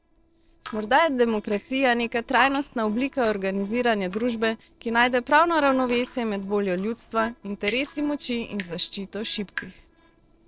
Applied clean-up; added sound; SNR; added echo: neural separator model SepFormer DNS4.